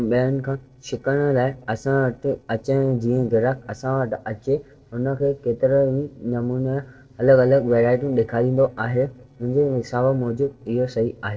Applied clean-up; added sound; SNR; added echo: neural separator model SepFormer DNS4.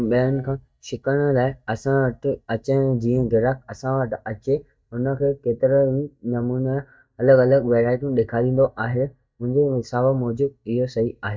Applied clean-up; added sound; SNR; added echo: neural mask model DeepFilterNet 3.